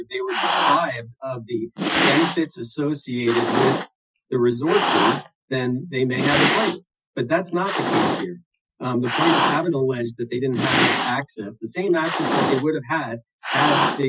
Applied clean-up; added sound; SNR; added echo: classical method Wiener filter.